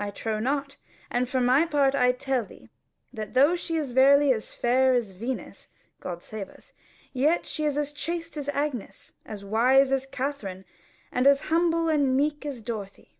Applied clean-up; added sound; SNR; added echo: none; none; none; none.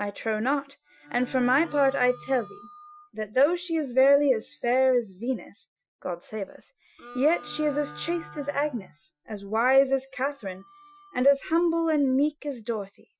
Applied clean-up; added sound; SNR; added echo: classical method Wiener filter.